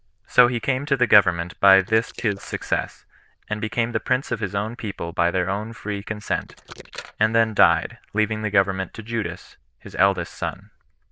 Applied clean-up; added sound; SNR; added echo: neural diffusion model UNIVERSE++.